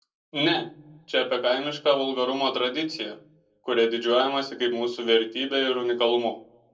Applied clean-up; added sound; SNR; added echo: none; none; none; reverberation time 0.2 s.